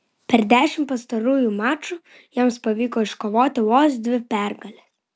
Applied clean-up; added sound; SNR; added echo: none; none; none; none.